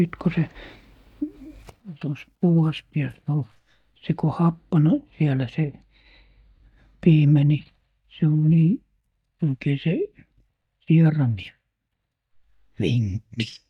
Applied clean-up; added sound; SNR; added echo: neural mask model DeepFilterNet 3.